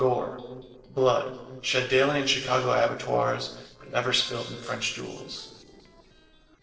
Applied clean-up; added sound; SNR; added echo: neural separator model SepFormer DNS4.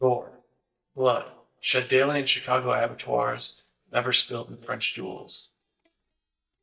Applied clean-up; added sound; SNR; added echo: neural mask model DeepFilterNet 3.